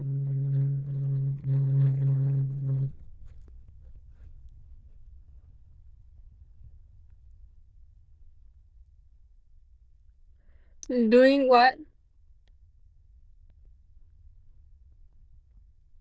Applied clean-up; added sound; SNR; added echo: neural diffusion model UNIVERSE++.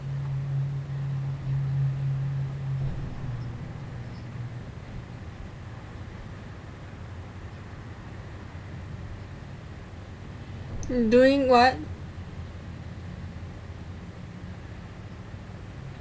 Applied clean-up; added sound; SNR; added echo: none; Boom; 11 dB; none.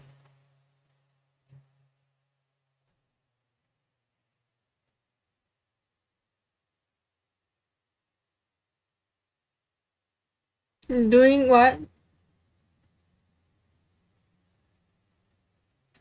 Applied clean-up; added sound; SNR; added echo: neural mask model RNNoise.